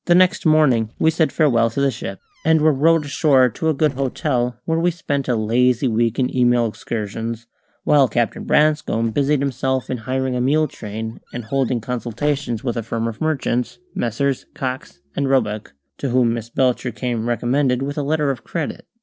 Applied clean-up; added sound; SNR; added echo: neural separator model SepFormer DNS4.